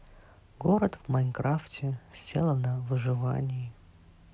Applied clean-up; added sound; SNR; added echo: none; none; none; none.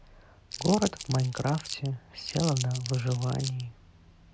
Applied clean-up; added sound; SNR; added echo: none; Crumpling, crinkling; 10 dB; none.